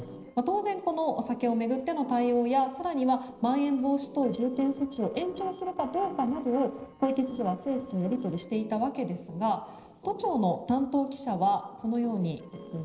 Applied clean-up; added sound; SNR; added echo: neural separator model SepFormer DNS4.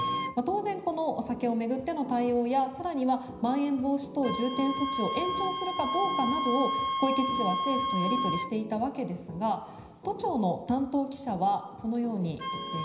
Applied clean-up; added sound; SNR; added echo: none; Wind instrument, woodwind instrument; 5 dB; reverberation time 0.9 s.